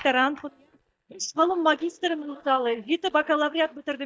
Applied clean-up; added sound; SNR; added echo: neural mask model DeepFilterNet 3.